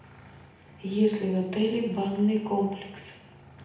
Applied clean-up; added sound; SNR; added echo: none; none; none; reverberation time 0.8 s.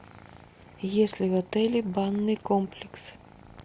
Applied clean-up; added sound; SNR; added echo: none; none; none; none.